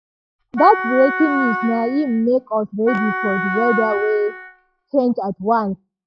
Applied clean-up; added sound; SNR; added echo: classical method log-MMSE.